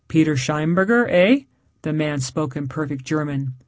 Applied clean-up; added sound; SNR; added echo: none; none; none; none.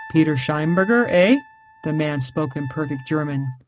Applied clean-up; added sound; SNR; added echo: neural mask model RNNoise.